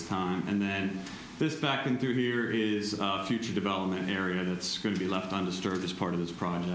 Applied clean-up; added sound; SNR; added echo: none; none; none; none.